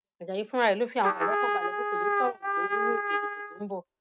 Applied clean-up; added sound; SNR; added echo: neural mask model RNNoise.